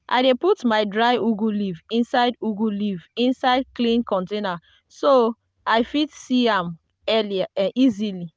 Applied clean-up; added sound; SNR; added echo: none; none; none; none.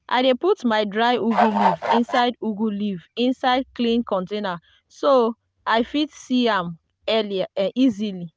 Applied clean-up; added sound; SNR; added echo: none; Bird / Fowl; -1 dB; none.